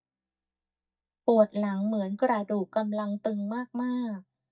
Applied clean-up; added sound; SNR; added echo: neural mask model DeepFilterNet 3.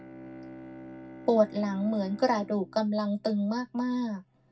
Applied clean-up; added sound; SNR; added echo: none; Bowed string instrument; 17 dB; reverberation time 0.4 s.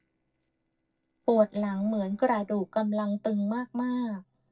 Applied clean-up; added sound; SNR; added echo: neural separator model SepFormer DNS4.